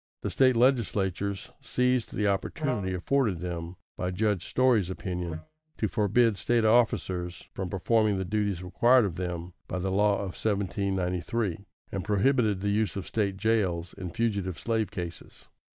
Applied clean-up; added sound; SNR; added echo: neural mask model DeepFilterNet 3.